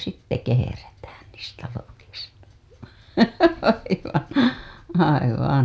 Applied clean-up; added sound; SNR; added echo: none; none; none; none.